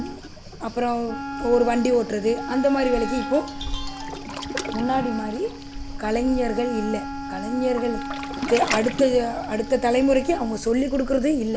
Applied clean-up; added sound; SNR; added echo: none; Waves, surf + Wind instrument, woodwind instrument; 7 dB; none.